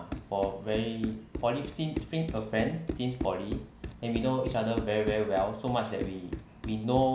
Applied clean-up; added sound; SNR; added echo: none; Run; 9 dB; none.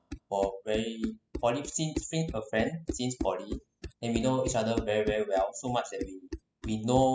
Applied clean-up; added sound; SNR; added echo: classical method spectral subtraction.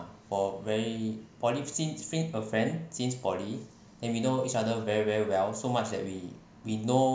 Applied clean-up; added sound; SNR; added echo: none; none; none; none.